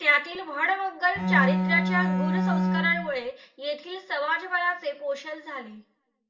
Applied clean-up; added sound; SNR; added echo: none; Bowed string instrument; -3 dB; reverberation time 0.4 s.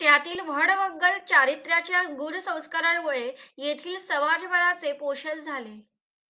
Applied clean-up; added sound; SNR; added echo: none; none; none; none.